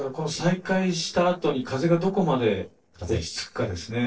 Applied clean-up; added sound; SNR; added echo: neural separator model SepFormer DNS4.